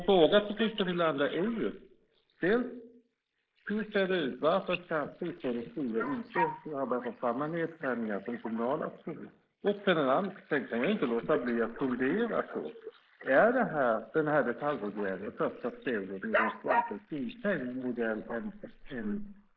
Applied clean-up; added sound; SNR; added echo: neural mask model Resemble Enhance denoiser.